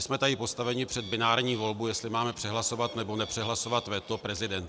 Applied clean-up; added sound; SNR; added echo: none; Bird; 17 dB; none.